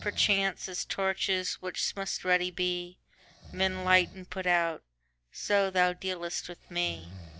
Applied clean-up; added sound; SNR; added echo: none; Breathing; 19 dB; none.